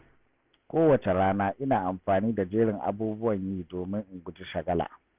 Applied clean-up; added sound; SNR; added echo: none; none; none; none.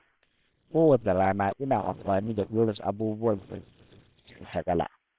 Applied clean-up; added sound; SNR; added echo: neural separator model SepFormer WHAM!.